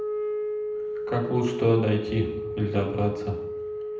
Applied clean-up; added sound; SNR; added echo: none; Wind instrument, woodwind instrument; 4 dB; reverberation time 0.7 s.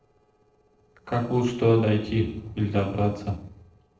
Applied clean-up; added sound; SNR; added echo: neural separator model SepFormer DNS4.